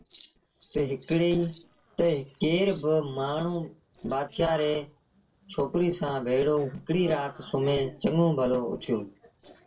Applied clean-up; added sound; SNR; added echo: neural separator model SepFormer DNS4.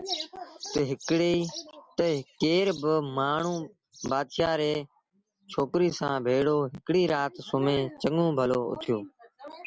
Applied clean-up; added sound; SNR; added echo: none; none; none; none.